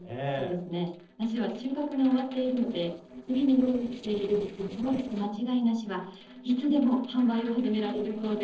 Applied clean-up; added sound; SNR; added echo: neural separator model SepFormer DNS4.